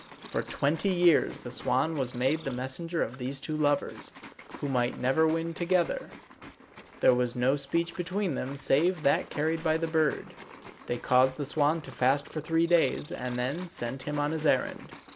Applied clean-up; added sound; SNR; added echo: none; Purr + Liquid; 18 dB; none.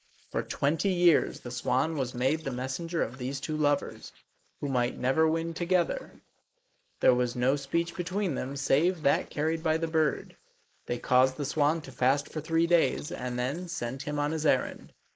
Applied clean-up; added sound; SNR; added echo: neural mask model Resemble Enhance denoiser.